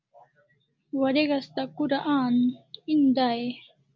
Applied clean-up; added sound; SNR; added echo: none; none; none; none.